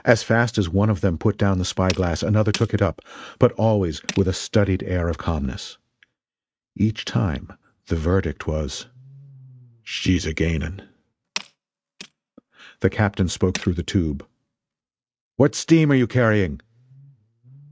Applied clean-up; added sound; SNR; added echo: neural mask model RNNoise.